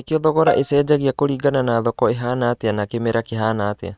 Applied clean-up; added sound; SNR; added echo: neural mask model RNNoise.